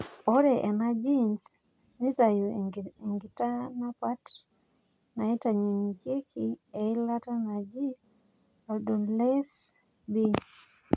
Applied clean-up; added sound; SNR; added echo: none; none; none; none.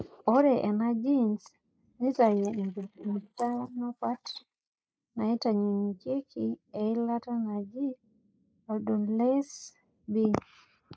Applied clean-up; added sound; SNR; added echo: neural mask model Resemble Enhance denoiser.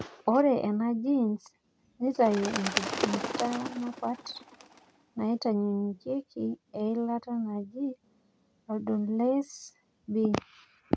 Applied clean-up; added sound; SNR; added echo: none; Bird; 6 dB; none.